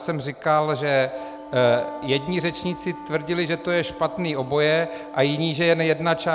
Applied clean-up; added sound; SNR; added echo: none; Wind instrument, woodwind instrument; 17 dB; none.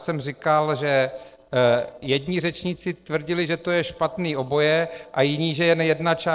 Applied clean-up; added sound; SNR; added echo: neural separator model SepFormer DNS4.